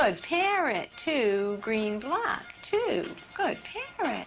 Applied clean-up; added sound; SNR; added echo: none; none; none; none.